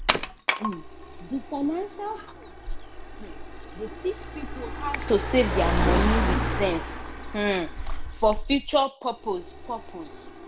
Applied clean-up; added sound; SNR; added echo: none; Car + Wood; 1 dB; none.